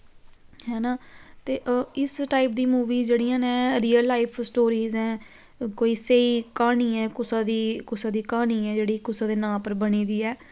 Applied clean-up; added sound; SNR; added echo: none; none; none; none.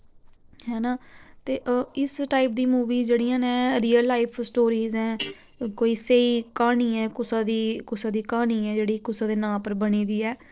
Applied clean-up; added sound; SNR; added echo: neural separator model SepFormer DNS4.